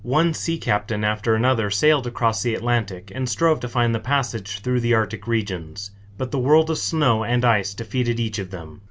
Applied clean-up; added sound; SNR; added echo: none; none; none; none.